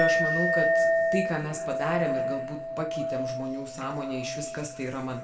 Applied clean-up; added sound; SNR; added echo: none; Chink, clink; -4 dB; reverberation time 1.8 s.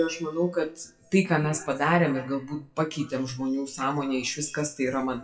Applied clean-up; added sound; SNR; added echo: classical method WPE with log-MMSE.